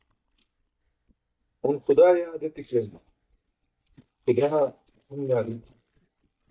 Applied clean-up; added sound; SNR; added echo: neural mask model DeepFilterNet 3.